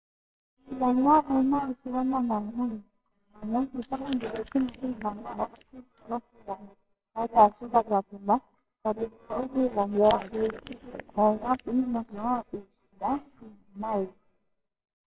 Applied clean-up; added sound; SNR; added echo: neural separator model SepFormer WHAMR!.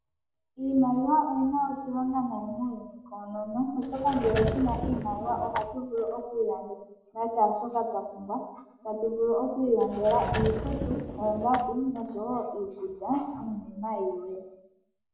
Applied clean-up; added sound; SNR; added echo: none; Sliding door / Wood; 5 dB; reverberation time 0.9 s.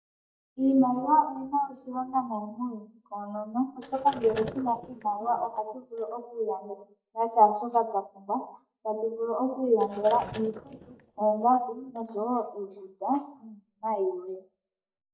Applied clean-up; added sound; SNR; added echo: neural mask model DeepFilterNet 3.